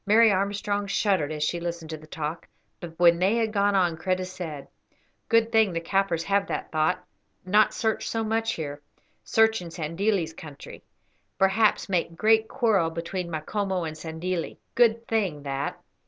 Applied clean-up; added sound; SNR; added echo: none; none; none; none.